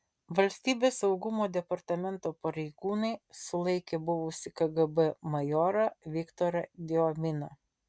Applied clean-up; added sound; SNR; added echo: none; none; none; none.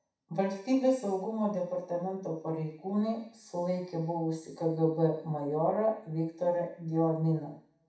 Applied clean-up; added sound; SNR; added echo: none; none; none; reverberation time 0.7 s.